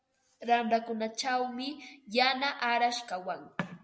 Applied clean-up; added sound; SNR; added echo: none; none; none; none.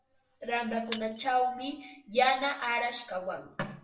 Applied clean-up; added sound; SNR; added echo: none; Shatter; 17 dB; reverberation time 0.3 s.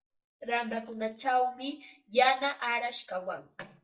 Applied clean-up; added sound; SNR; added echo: neural mask model DeepFilterNet 3.